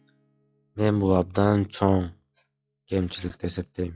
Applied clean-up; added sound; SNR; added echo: classical method log-MMSE.